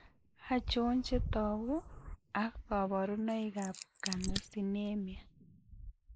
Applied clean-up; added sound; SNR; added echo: neural mask model Resemble Enhance denoiser.